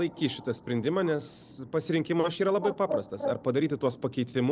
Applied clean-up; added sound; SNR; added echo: none; Bird; 11 dB; none.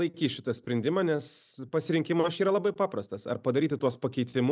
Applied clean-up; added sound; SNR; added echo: none; none; none; none.